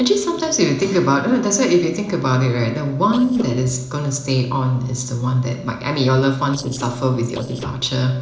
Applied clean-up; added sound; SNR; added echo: neural separator model SepFormer DNS4.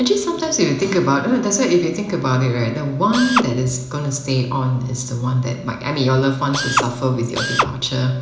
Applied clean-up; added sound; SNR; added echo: none; Drill; 4 dB; reverberation time 0.8 s.